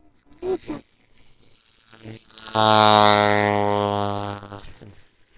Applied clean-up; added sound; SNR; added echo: neural separator model SepFormer WHAMR!.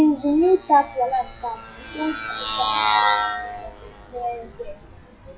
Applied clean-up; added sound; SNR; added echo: classical method WPE with log-MMSE.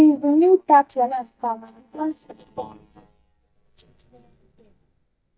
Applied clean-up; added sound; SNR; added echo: neural mask model DeepFilterNet 3.